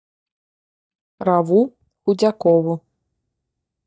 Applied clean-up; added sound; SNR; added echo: neural mask model DeepFilterNet 3.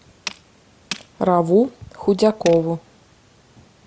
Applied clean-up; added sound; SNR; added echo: none; Tools; 17 dB; none.